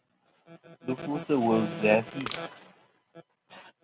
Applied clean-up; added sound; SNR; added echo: none; Crushing; 10 dB; none.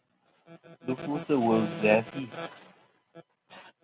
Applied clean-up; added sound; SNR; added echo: none; none; none; none.